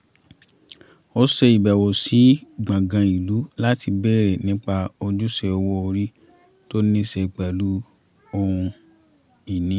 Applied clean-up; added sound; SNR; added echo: none; none; none; none.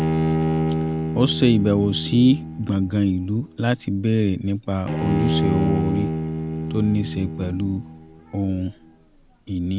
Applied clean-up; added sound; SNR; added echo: none; Bowed string instrument; 3 dB; none.